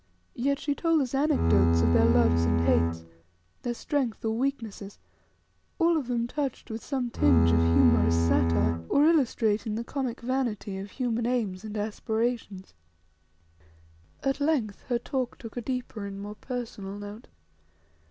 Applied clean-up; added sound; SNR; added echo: none; Bowed string instrument; -5 dB; none.